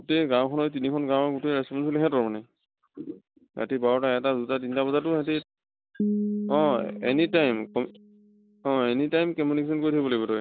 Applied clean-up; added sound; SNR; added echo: none; Piano; 8 dB; none.